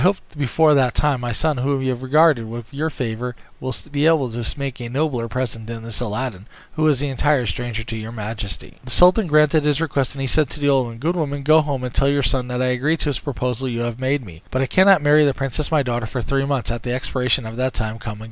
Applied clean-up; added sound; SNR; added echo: none; none; none; none.